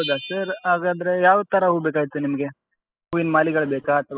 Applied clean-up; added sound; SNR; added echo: classical method spectral subtraction.